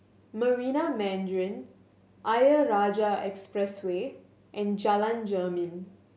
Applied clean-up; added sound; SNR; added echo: none; none; none; none.